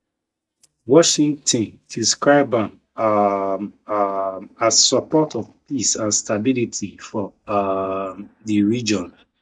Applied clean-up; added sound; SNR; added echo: neural mask model DeepFilterNet 3.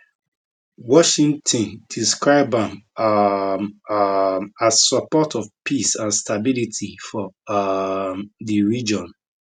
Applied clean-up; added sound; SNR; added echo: none; none; none; none.